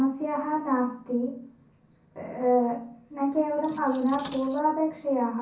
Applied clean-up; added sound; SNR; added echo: none; Cutlery, silverware; 19 dB; reverberation time 0.6 s.